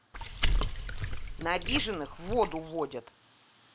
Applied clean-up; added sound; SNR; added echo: none; Water / Splash, splatter; -3 dB; none.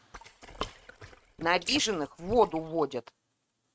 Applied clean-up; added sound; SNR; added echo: neural mask model RNNoise.